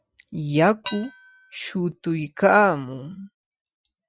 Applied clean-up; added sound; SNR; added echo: classical method Wiener filter.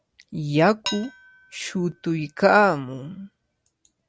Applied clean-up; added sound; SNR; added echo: none; Dishes, pots, and pans; 17 dB; none.